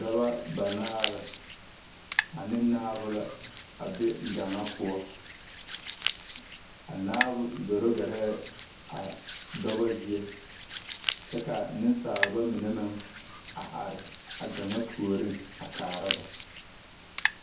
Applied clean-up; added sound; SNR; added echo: none; Hands; 2 dB; reverberation time 0.6 s.